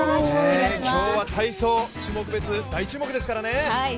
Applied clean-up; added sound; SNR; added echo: none; Dog; 5 dB; none.